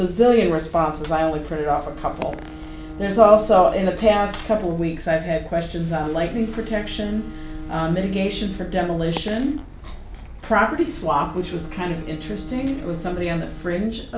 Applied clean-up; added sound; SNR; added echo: none; Coin (dropping) + Bowed string instrument; 17 dB; none.